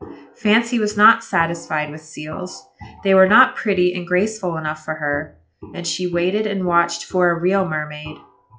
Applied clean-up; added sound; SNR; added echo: classical method log-MMSE.